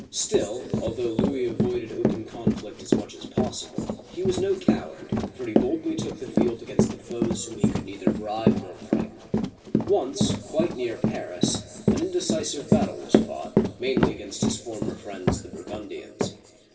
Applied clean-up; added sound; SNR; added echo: none; Run; -4 dB; reverberation time 3.0 s.